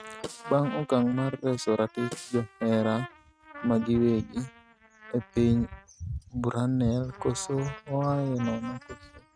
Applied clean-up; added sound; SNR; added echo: neural mask model RNNoise.